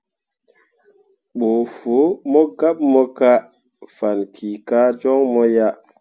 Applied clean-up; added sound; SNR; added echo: none; none; none; none.